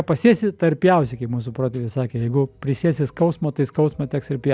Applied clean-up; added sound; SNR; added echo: none; none; none; none.